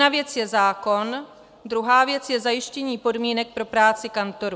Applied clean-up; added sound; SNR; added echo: none; none; none; none.